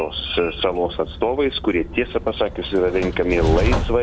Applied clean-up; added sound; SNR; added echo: none; Train; 5 dB; none.